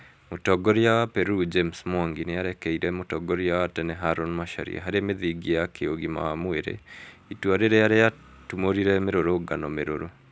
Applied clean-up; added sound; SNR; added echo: none; none; none; none.